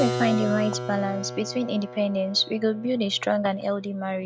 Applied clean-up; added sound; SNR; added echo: none; Keyboard (musical); 8 dB; none.